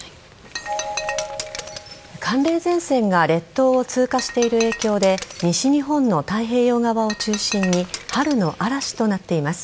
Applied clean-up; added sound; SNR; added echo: none; Shatter; 14 dB; none.